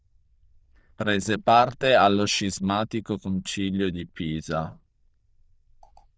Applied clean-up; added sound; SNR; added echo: neural diffusion model UNIVERSE++.